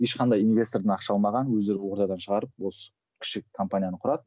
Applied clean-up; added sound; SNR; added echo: none; none; none; none.